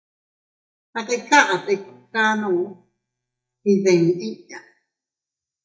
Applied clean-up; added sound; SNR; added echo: neural mask model DeepFilterNet 3.